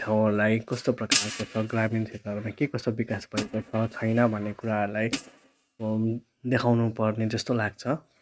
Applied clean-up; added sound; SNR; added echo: neural mask model RNNoise.